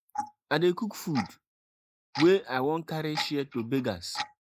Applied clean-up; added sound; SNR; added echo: neural mask model Resemble Enhance denoiser.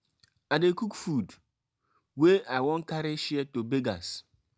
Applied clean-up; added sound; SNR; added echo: none; none; none; none.